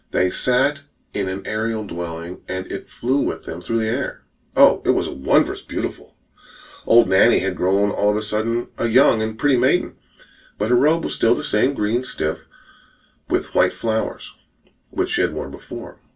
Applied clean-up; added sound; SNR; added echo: none; none; none; reverberation time 0.2 s.